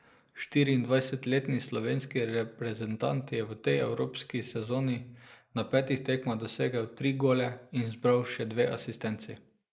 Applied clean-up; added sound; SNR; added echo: neural mask model Resemble Enhance denoiser.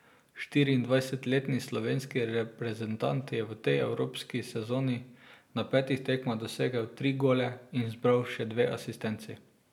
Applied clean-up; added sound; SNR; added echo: none; none; none; none.